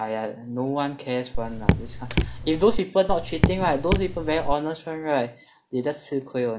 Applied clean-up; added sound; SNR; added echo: none; Raindrop / Drip; -1 dB; none.